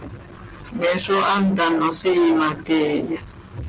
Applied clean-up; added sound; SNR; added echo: none; none; none; none.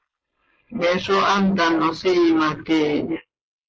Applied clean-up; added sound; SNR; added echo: neural mask model Resemble Enhance denoiser.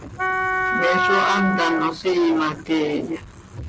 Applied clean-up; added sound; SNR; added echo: none; Wind instrument, woodwind instrument; 0 dB; none.